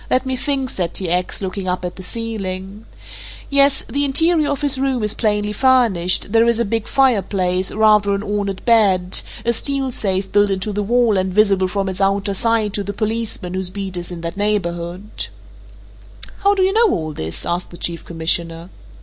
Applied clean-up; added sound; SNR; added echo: none; none; none; none.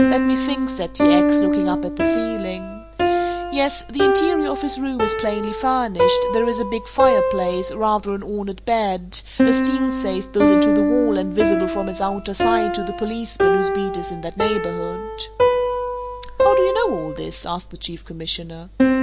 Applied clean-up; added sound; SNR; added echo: none; Piano; -3 dB; none.